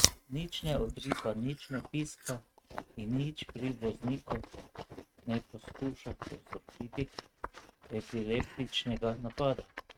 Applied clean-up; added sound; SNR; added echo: neural mask model RNNoise.